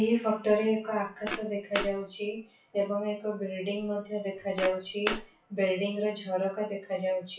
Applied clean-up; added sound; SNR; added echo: classical method WPE with log-MMSE.